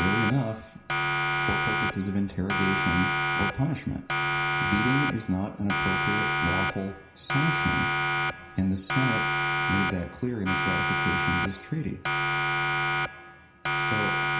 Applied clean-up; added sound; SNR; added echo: none; Siren; -3 dB; reverberation time 0.5 s.